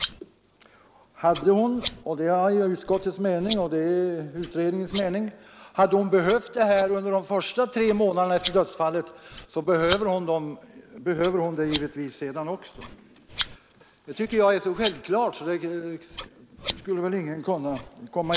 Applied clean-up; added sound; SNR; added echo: neural mask model Resemble Enhance denoiser.